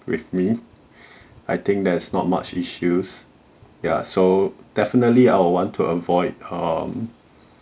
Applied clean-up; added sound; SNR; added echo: none; none; none; none.